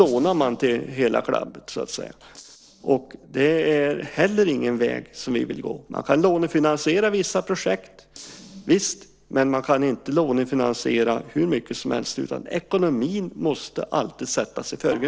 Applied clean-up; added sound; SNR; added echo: neural separator model SepFormer DNS4.